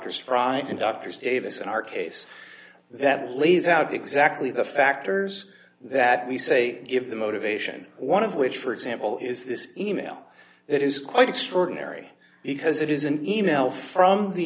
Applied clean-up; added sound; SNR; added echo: none; none; none; none.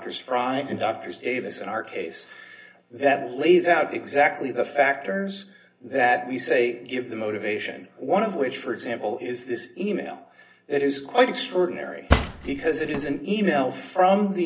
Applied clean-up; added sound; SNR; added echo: none; Cutlery, silverware / Drawer open or close; 1 dB; reverberation time 0.4 s.